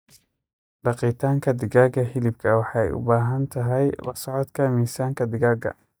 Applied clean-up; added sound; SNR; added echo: neural mask model DeepFilterNet 3.